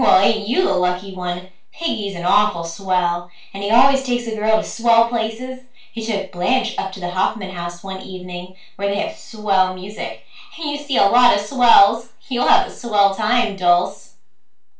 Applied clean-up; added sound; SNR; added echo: none; none; none; reverberation time 0.2 s.